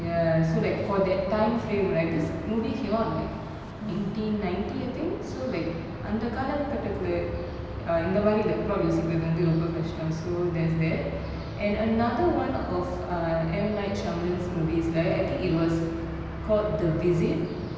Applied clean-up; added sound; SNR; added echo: none; none; none; none.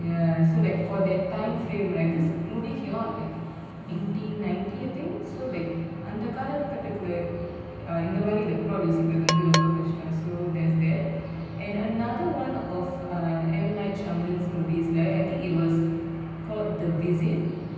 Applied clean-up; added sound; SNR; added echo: none; Percussion; 5 dB; reverberation time 0.6 s.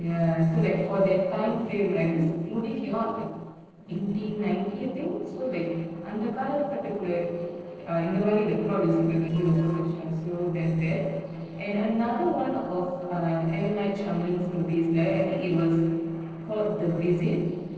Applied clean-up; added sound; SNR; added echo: neural separator model SepFormer DNS4.